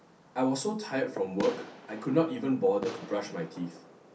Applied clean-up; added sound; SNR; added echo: none; Fireworks; 14 dB; reverberation time 0.3 s.